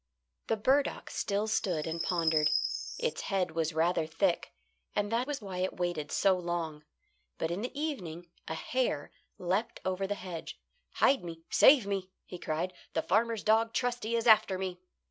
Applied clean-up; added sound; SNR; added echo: none; Chirp, tweet; 4 dB; none.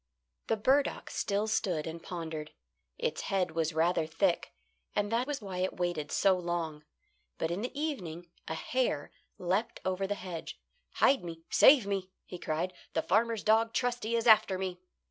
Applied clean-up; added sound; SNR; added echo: none; none; none; none.